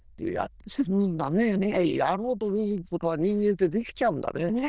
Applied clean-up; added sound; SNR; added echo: neural diffusion model UNIVERSE++.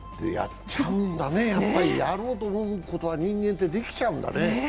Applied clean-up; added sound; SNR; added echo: none; none; none; none.